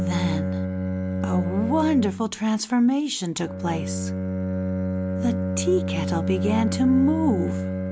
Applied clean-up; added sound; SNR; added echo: none; Bowed string instrument; 2 dB; none.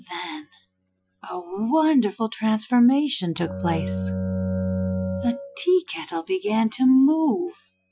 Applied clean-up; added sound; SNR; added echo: classical method Wiener filter.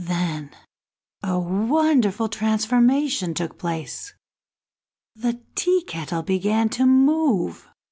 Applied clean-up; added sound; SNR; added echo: none; none; none; none.